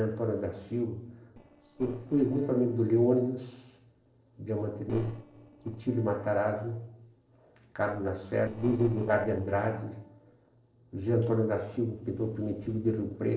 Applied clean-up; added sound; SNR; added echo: neural separator model SepFormer DNS4.